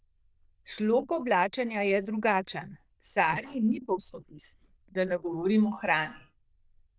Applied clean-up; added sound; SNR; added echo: neural diffusion model UNIVERSE++.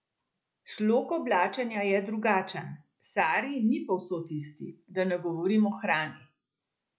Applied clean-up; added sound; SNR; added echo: none; none; none; none.